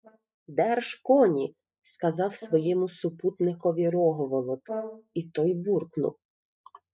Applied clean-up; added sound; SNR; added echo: neural mask model DeepFilterNet 3.